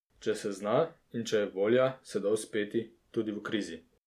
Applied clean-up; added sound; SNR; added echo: none; none; none; none.